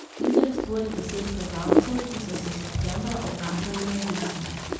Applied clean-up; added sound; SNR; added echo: none; Wind; -1 dB; reverberation time 0.9 s.